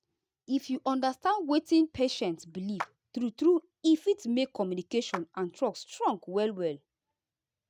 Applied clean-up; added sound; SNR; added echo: neural mask model RNNoise.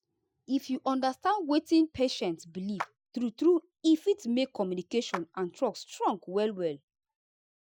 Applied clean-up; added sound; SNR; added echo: classical method Wiener filter.